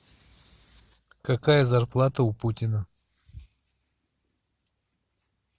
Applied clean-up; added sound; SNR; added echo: none; none; none; none.